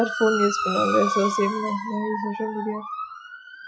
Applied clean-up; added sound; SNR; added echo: classical method Wiener filter.